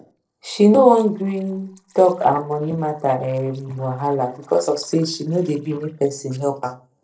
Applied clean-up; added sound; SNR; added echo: neural separator model SepFormer DNS4.